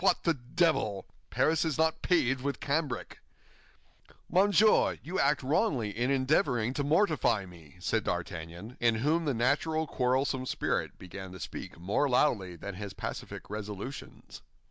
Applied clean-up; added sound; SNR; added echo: none; none; none; none.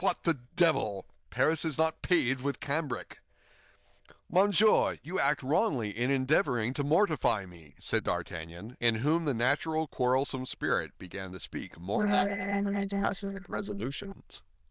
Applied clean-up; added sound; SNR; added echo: neural diffusion model UNIVERSE++.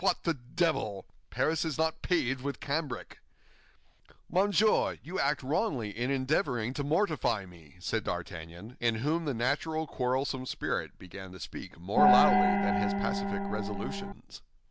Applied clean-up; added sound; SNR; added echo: none; Gong; -5 dB; none.